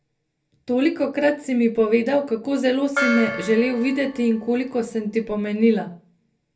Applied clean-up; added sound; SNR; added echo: none; Gong; 9 dB; reverberation time 0.3 s.